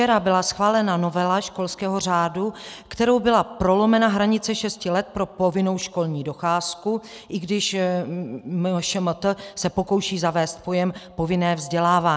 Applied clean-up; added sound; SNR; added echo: none; none; none; none.